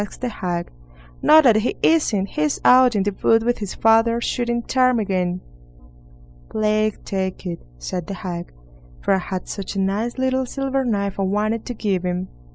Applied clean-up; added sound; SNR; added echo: none; none; none; none.